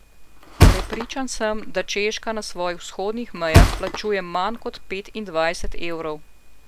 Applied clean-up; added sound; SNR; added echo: none; Thump, thud; -4 dB; none.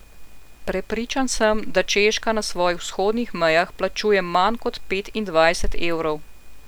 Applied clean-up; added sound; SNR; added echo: none; none; none; none.